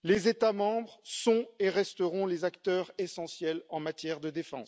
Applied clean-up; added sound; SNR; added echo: none; none; none; none.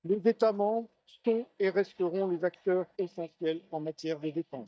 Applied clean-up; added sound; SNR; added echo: neural mask model DeepFilterNet 3.